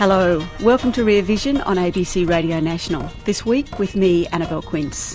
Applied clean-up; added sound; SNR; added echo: none; Drip / Sink (filling or washing); 15 dB; none.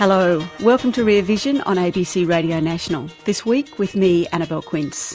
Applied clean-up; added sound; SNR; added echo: none; none; none; none.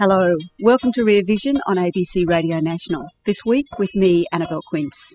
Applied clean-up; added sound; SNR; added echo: classical method spectral subtraction.